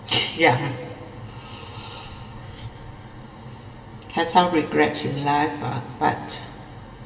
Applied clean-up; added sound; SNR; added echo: none; none; none; reverberation time 2.4 s.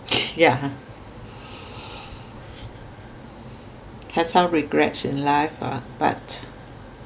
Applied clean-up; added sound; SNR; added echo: none; none; none; none.